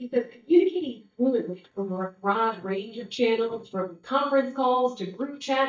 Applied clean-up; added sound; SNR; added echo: neural mask model DeepFilterNet 3.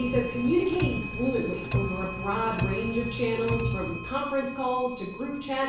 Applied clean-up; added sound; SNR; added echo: none; Clock; 0 dB; reverberation time 0.7 s.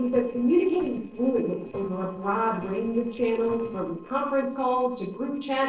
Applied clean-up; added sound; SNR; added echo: neural separator model SepFormer DNS4.